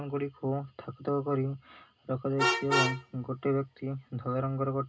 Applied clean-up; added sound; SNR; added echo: none; Vehicle horn, car horn, honking; 4 dB; reverberation time 0.2 s.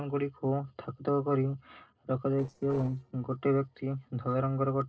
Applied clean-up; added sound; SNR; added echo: neural separator model SepFormer DNS4.